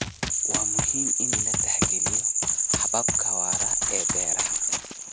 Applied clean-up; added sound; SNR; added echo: none; Run; 9 dB; none.